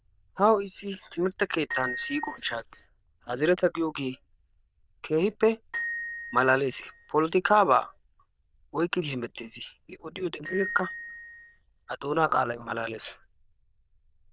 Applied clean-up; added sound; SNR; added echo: neural diffusion model UNIVERSE++.